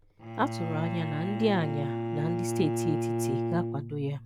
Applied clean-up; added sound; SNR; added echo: none; Bowed string instrument; 1 dB; none.